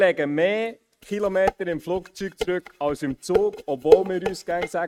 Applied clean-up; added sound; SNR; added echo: neural mask model RNNoise.